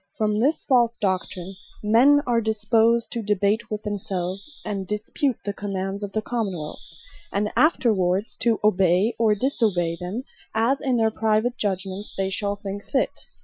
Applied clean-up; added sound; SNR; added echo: classical method Wiener filter.